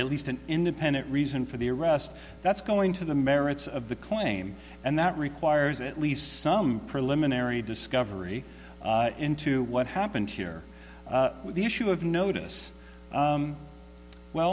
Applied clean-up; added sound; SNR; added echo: none; none; none; none.